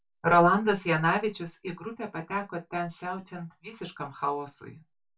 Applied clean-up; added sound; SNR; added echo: none; none; none; reverberation time 0.2 s.